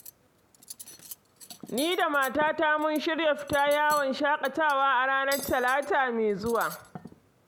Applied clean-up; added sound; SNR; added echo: none; Cutlery, silverware; 18 dB; none.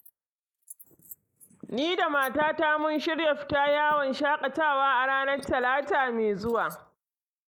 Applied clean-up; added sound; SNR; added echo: neural mask model Resemble Enhance denoiser.